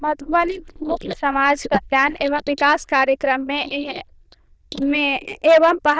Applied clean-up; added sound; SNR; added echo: neural diffusion model UNIVERSE++.